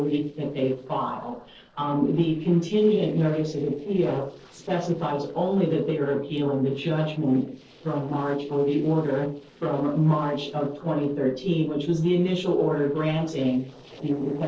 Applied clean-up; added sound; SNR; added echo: neural separator model SepFormer DNS4.